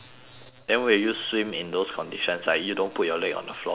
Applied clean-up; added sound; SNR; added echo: none; none; none; none.